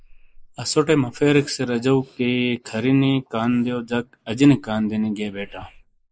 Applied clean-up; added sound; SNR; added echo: neural mask model Resemble Enhance denoiser.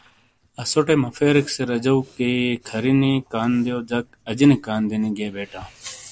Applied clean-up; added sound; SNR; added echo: neural separator model SepFormer DNS4.